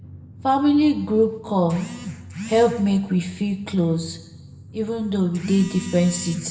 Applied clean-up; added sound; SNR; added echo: none; Drum; 20 dB; reverberation time 0.7 s.